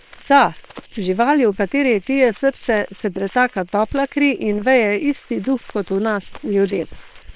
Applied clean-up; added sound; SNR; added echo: neural separator model SepFormer WHAM!.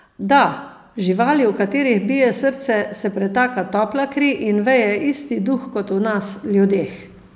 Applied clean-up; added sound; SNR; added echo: none; none; none; none.